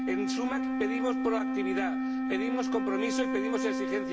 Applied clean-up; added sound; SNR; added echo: none; Wind instrument, woodwind instrument; -3 dB; reverberation time 2.3 s.